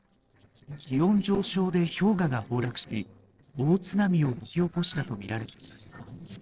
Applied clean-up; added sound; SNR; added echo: neural separator model SepFormer DNS4.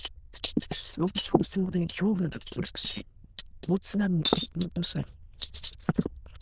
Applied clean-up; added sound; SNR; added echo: neural diffusion model UNIVERSE++.